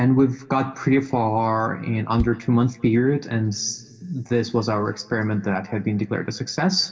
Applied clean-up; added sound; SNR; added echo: none; Bass drum; 14 dB; reverberation time 2.7 s.